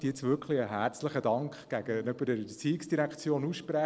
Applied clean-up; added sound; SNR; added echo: neural separator model SepFormer DNS4.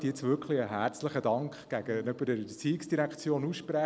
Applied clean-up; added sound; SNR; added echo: none; none; none; none.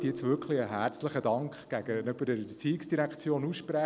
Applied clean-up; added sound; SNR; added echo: none; Marimba, xylophone; 17 dB; none.